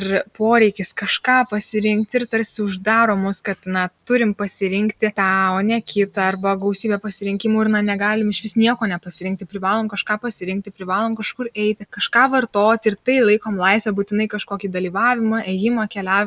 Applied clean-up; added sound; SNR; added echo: none; none; none; none.